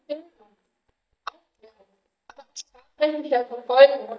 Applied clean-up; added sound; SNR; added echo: neural mask model DeepFilterNet 3.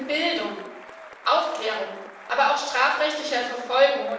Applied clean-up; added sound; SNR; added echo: none; Applause / Cheering; 19 dB; reverberation time 0.7 s.